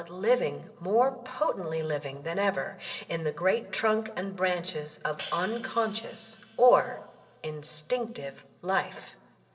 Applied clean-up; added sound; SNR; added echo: neural separator model SepFormer DNS4.